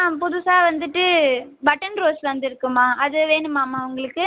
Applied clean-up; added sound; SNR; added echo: none; none; none; none.